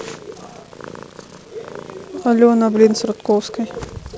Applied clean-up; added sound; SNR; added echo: none; Purr; 19 dB; none.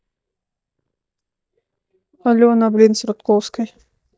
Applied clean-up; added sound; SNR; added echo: neural mask model DeepFilterNet 3.